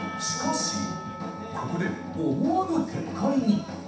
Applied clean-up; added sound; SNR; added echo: none; Church bell / Percussion; 13 dB; reverberation time 0.7 s.